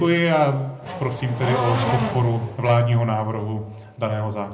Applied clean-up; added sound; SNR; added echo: none; Race car, auto racing / Accelerating, revving, vroom; 7 dB; reverberation time 0.5 s.